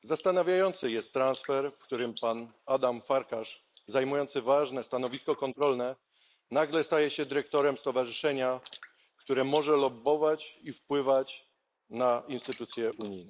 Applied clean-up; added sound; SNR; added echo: neural mask model Resemble Enhance denoiser.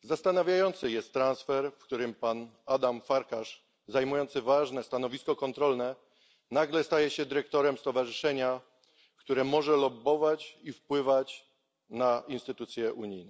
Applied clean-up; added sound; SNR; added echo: none; none; none; none.